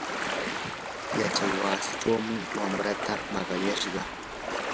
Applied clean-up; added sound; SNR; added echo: none; Ocean; 0 dB; none.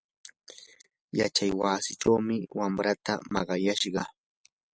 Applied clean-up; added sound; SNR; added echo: none; none; none; none.